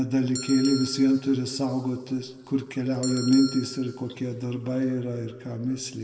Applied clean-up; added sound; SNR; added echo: none; Bell; 14 dB; reverberation time 1.6 s.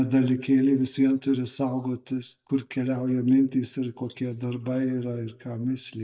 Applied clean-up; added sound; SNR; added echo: neural mask model DeepFilterNet 3.